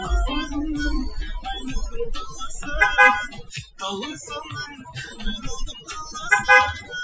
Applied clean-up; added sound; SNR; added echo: classical method Wiener filter.